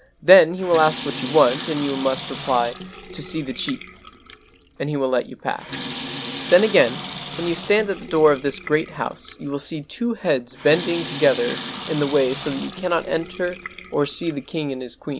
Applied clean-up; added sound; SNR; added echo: none; Sink (filling or washing) / Water tap, faucet; 13 dB; none.